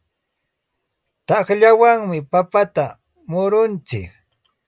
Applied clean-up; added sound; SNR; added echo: none; none; none; none.